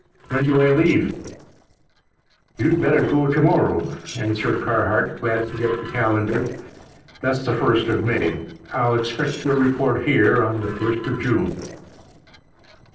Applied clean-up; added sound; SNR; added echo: neural separator model SepFormer DNS4.